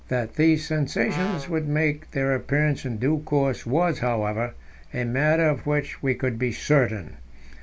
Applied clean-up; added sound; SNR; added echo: none; Brass instrument; 13 dB; none.